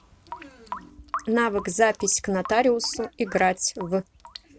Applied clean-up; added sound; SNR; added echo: none; Drip / Sink (filling or washing) / Water tap, faucet; 16 dB; none.